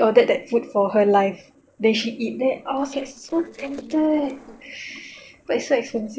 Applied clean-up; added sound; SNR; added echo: neural separator model SepFormer DNS4.